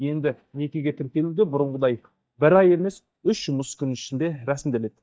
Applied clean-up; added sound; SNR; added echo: neural mask model DeepFilterNet 3.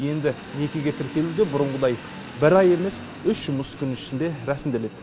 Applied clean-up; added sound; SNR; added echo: none; Motorcycle / Accelerating, revving, vroom + Engine; 15 dB; none.